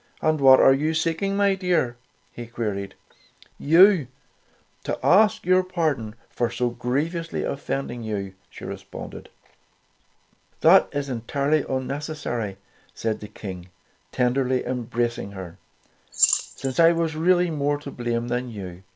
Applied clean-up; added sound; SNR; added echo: none; Rattle / Keys jangling; 6 dB; none.